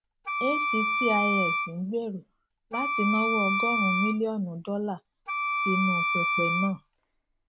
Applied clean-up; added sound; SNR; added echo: none; Wind instrument, woodwind instrument; -1 dB; none.